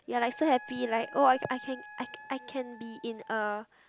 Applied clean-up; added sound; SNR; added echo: none; Wind instrument, woodwind instrument; 17 dB; none.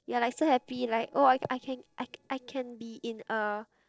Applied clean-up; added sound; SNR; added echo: neural separator model SepFormer DNS4.